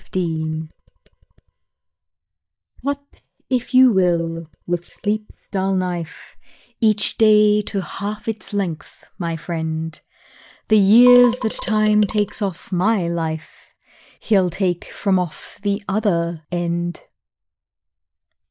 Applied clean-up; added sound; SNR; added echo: neural mask model DeepFilterNet 3.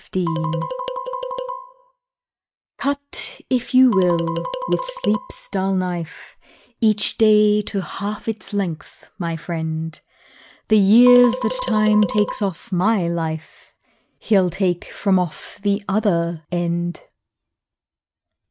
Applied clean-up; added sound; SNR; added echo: neural mask model RNNoise.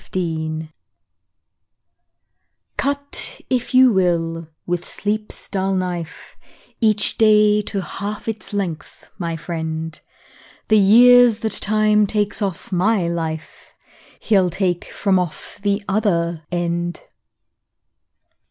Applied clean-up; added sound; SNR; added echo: none; none; none; none.